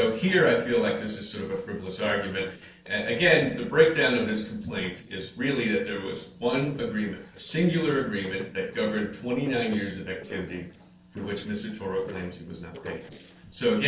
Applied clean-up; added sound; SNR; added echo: neural separator model SepFormer DNS4.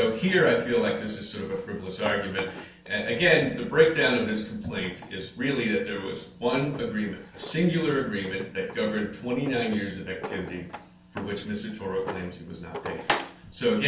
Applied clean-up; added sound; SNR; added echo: none; Drawer open or close; 14 dB; reverberation time 0.3 s.